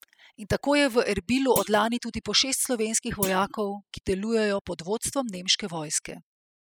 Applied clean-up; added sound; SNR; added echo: classical method spectral subtraction.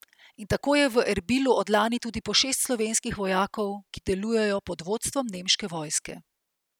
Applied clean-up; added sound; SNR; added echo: none; none; none; none.